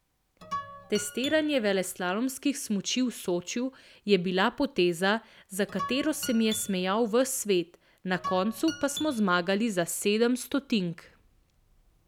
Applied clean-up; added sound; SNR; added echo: none; Guitar; 12 dB; none.